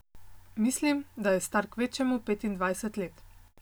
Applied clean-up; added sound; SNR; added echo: none; none; none; none.